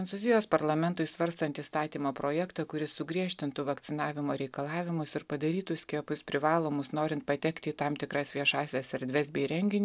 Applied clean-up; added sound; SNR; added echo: none; none; none; none.